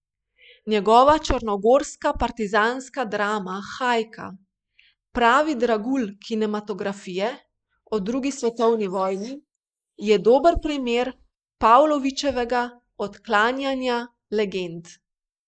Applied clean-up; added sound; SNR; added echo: neural mask model Resemble Enhance denoiser.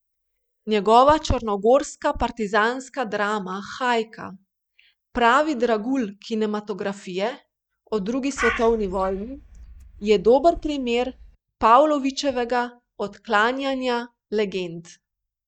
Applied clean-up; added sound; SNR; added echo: neural mask model DeepFilterNet 3.